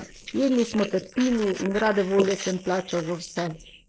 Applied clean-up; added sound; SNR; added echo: neural mask model Resemble Enhance denoiser.